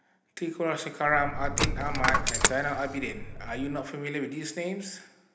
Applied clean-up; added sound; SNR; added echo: none; Coin (dropping); -2 dB; reverberation time 0.8 s.